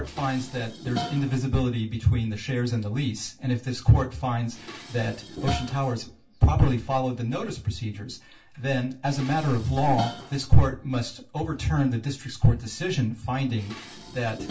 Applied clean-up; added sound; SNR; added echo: none; Dishes, pots, and pans; 16 dB; reverberation time 0.2 s.